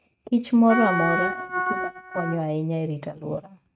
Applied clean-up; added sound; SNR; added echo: neural mask model RNNoise.